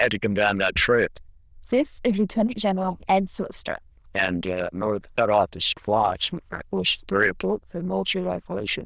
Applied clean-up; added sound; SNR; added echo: neural diffusion model UNIVERSE++.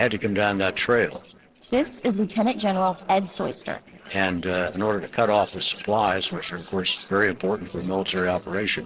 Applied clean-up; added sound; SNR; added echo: neural separator model SepFormer DNS4.